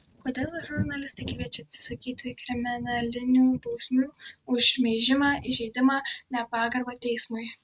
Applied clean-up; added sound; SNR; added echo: neural mask model RNNoise.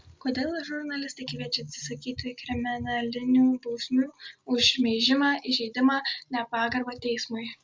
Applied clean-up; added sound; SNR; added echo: none; none; none; none.